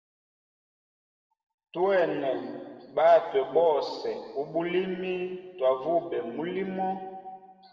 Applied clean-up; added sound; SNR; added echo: none; none; none; reverberation time 1.5 s.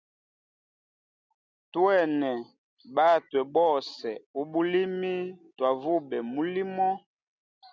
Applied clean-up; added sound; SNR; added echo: none; none; none; none.